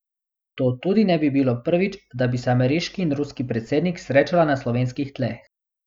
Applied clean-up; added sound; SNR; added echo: none; none; none; none.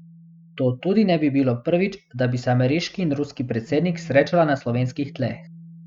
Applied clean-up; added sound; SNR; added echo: neural mask model RNNoise.